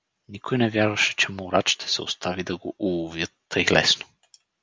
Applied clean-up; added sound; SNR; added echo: none; none; none; none.